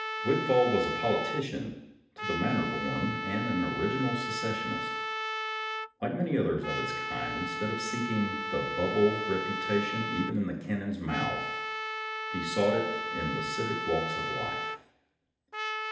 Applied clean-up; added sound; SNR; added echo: none; Trumpet; 3 dB; reverberation time 0.8 s.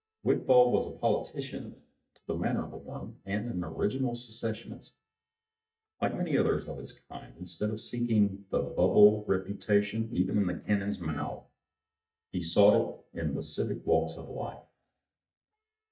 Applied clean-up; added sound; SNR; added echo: neural mask model DeepFilterNet 3.